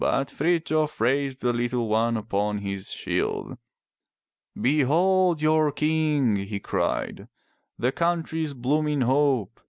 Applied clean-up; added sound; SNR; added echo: none; none; none; none.